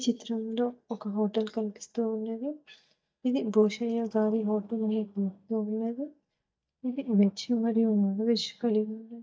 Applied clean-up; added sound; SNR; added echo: neural mask model DeepFilterNet 3.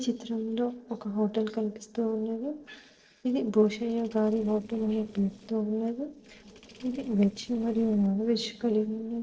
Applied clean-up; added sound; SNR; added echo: neural separator model SepFormer DNS4.